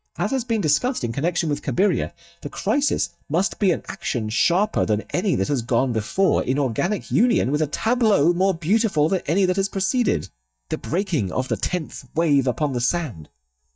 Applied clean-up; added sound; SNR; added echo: neural mask model DeepFilterNet 3.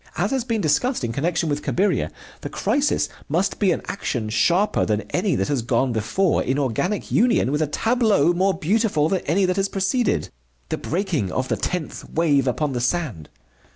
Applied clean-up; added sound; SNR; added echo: none; none; none; none.